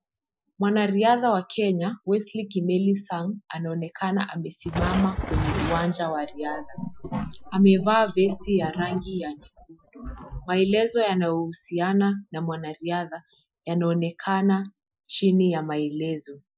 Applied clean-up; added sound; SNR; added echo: classical method Wiener filter.